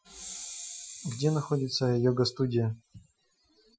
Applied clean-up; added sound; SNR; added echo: classical method Wiener filter.